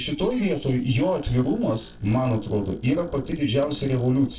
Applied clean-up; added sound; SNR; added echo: neural separator model SepFormer DNS4.